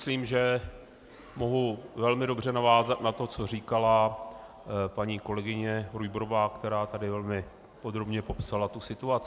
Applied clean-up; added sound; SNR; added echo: none; none; none; none.